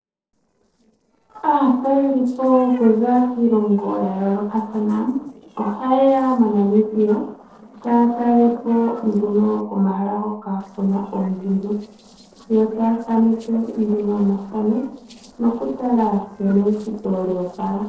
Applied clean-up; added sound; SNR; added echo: neural separator model SepFormer DNS4.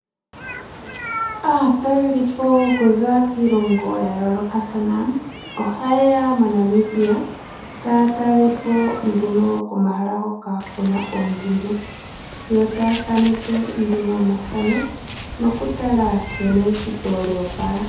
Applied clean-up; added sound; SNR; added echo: none; Meow; 13 dB; reverberation time 0.8 s.